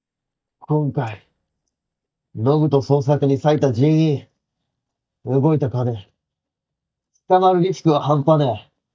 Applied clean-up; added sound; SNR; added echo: neural mask model DeepFilterNet 3.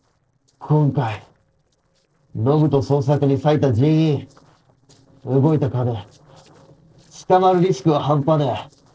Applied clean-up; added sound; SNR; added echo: neural separator model SepFormer DNS4.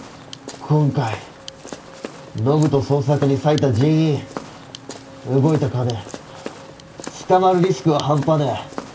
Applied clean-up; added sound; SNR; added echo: none; Walk, footsteps; 16 dB; reverberation time 0.3 s.